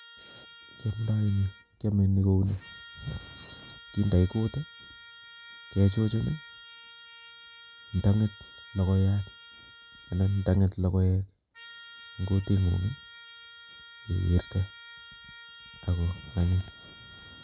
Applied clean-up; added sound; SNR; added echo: none; Trumpet; 20 dB; none.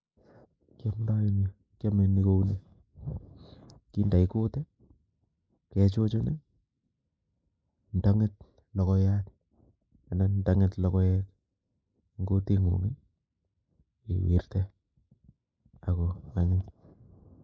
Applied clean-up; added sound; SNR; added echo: neural mask model Resemble Enhance denoiser.